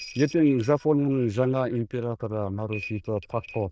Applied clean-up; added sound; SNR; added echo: neural diffusion model UNIVERSE++.